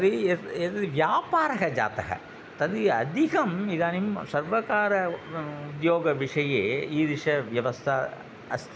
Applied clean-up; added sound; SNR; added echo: none; none; none; none.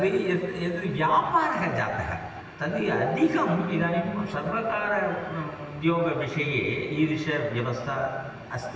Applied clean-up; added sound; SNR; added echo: none; Guitar; 16 dB; reverberation time 1.4 s.